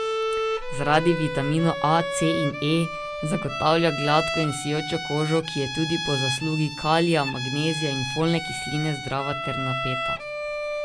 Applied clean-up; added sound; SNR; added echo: none; Bowed string instrument; 5 dB; none.